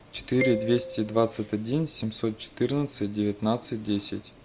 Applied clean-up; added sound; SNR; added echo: none; Marimba, xylophone; 11 dB; none.